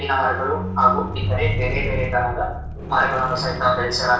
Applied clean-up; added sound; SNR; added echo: none; Squeak; 5 dB; reverberation time 0.6 s.